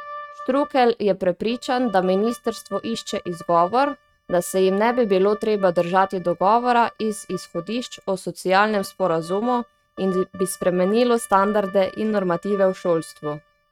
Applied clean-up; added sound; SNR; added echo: neural mask model RNNoise.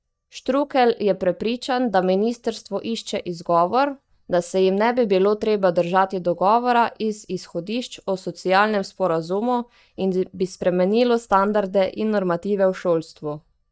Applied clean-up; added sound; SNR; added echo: neural mask model DeepFilterNet 3.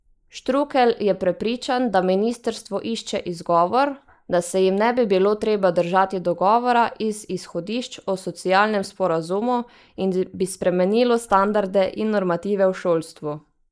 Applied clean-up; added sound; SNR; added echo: neural mask model Resemble Enhance denoiser.